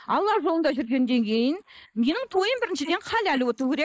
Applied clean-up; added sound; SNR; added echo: neural mask model Resemble Enhance denoiser.